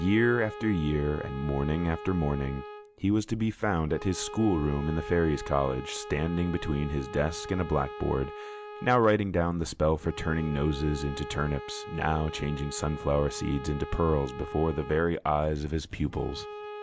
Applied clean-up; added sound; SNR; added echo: none; Bowed string instrument; 13 dB; none.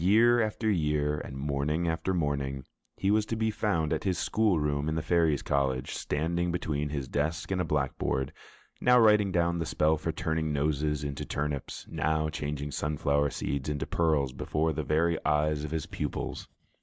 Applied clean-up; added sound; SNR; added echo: none; none; none; none.